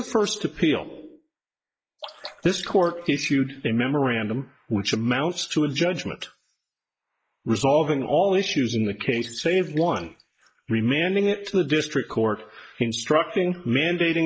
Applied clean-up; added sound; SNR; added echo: neural mask model Resemble Enhance denoiser.